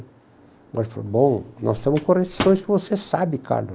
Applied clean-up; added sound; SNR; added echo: none; Microwave oven; 12 dB; none.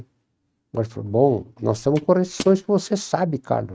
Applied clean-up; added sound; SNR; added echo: neural mask model RNNoise.